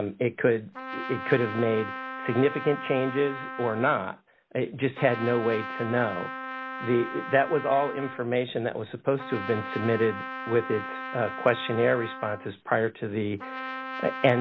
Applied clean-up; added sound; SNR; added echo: none; Trumpet; 10 dB; none.